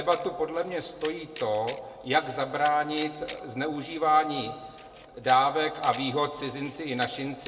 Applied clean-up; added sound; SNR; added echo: none; Camera; 20 dB; reverberation time 1.3 s.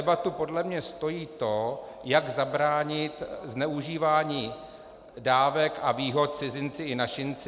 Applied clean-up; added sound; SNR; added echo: none; none; none; none.